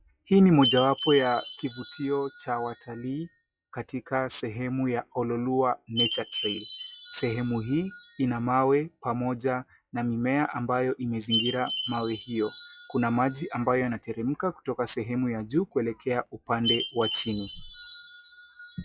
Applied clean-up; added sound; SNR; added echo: classical method log-MMSE.